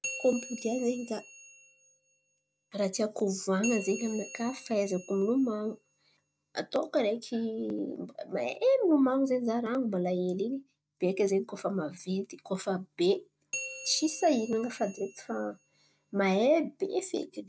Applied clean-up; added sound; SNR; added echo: none; Bell; 14 dB; none.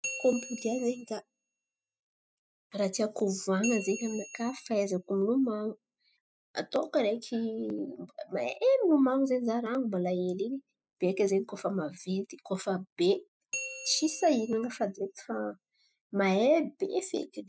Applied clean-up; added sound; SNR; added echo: classical method spectral subtraction.